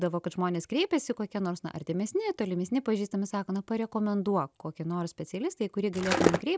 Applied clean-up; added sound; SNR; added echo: none; Skateboard; -4 dB; none.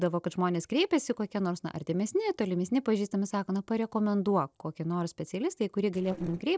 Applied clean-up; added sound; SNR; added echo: neural separator model SepFormer DNS4.